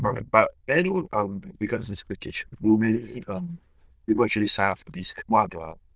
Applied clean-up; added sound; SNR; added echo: neural diffusion model UNIVERSE++.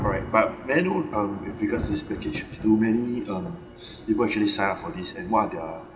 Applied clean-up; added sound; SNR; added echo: none; Thunder; 12 dB; none.